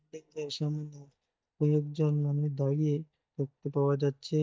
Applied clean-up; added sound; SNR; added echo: neural mask model DeepFilterNet 3.